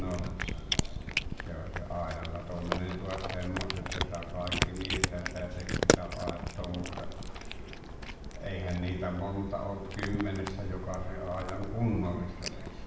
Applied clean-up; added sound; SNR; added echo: none; Cat; -1 dB; reverberation time 0.9 s.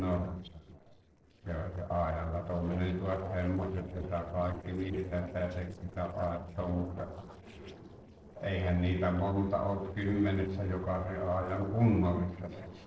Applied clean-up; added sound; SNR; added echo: neural separator model SepFormer DNS4.